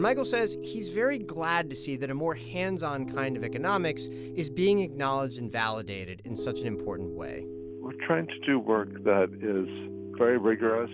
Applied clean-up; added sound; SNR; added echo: none; Piano; 10 dB; none.